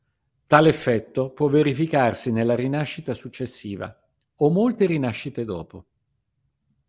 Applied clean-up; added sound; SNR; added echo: none; none; none; none.